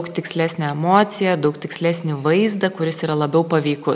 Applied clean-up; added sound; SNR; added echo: none; none; none; none.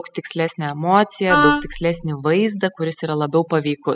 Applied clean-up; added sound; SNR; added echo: classical method spectral subtraction.